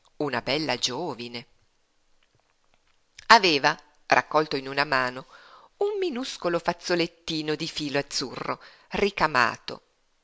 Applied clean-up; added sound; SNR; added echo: none; none; none; none.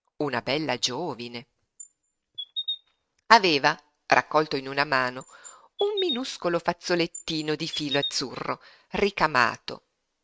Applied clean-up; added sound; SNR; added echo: neural mask model RNNoise.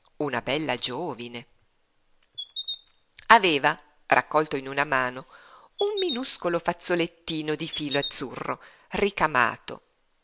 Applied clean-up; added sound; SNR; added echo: none; Chirp, tweet; 10 dB; none.